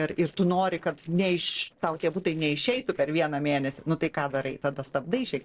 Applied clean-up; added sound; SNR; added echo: neural separator model SepFormer DNS4.